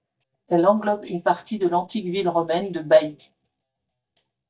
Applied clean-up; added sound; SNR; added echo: neural mask model DeepFilterNet 3.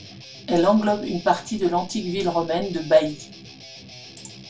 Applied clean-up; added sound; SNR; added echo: none; Guitar; 19 dB; reverberation time 0.2 s.